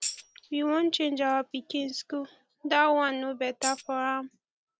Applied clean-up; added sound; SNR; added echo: none; Tambourine; 8 dB; none.